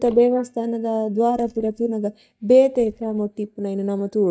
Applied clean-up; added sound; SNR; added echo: neural mask model DeepFilterNet 3.